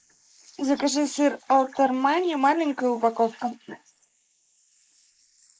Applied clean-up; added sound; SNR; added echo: neural mask model Resemble Enhance denoiser.